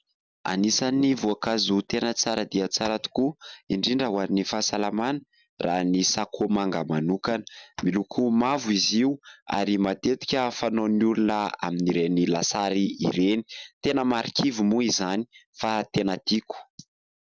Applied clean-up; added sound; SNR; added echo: none; Tap; 18 dB; none.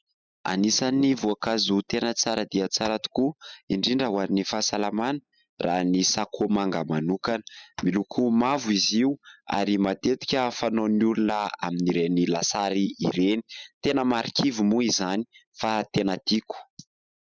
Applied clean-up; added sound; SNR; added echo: classical method spectral subtraction.